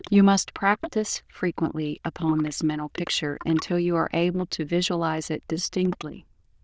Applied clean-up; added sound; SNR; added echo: neural diffusion model UNIVERSE++.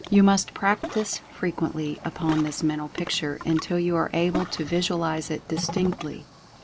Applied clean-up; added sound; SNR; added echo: none; Ocean; 13 dB; none.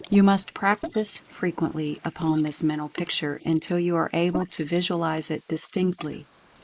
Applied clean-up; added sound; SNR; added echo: neural mask model Resemble Enhance denoiser.